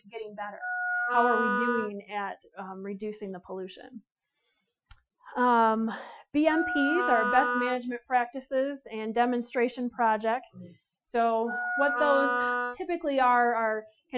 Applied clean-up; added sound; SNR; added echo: classical method Wiener filter.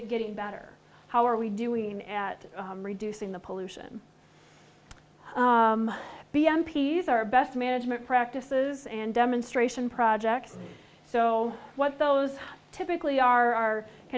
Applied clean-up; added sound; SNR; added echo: none; none; none; none.